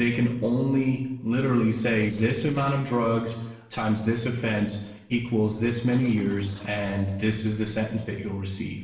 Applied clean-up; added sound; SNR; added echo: neural separator model SepFormer DNS4.